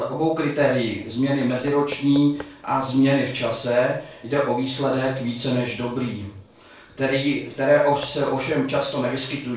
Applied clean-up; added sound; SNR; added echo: none; Knock / Wood; 19 dB; reverberation time 0.4 s.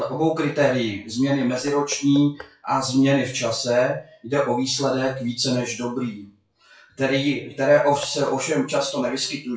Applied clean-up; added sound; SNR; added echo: classical method WPE with log-MMSE.